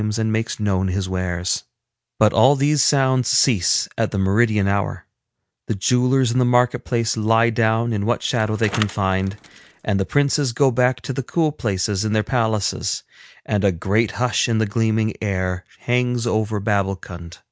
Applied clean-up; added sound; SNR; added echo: none; Bicycle; 15 dB; none.